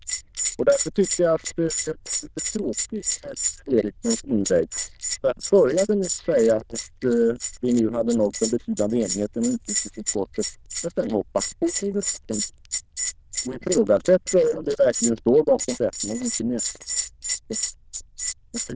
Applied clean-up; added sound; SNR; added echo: neural diffusion model UNIVERSE++.